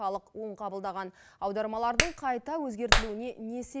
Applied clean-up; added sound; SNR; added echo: none; Clapping; -3 dB; none.